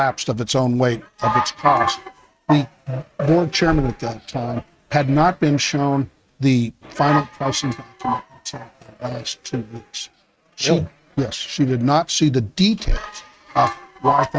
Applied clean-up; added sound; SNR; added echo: neural mask model RNNoise.